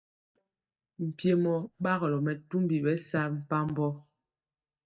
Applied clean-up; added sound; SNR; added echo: neural mask model DeepFilterNet 3.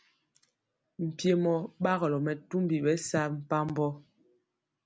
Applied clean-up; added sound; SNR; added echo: none; none; none; none.